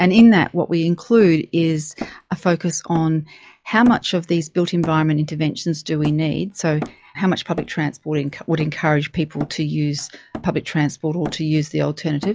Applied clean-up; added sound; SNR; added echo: classical method log-MMSE.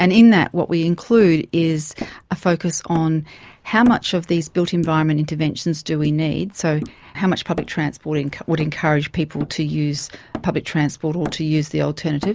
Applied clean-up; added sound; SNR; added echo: neural mask model Resemble Enhance denoiser.